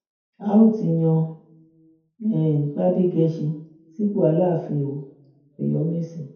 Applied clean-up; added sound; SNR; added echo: none; none; none; reverberation time 0.6 s.